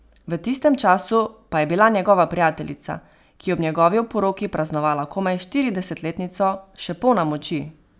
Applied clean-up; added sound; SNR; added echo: none; none; none; none.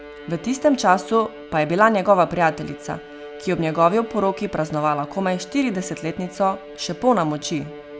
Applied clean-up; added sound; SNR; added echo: none; Bowed string instrument; 16 dB; none.